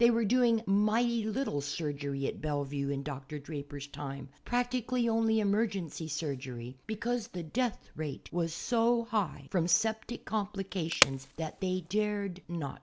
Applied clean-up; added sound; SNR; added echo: none; Wood; 2 dB; none.